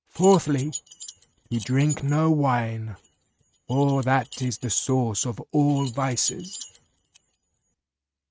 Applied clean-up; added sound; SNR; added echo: neural mask model RNNoise.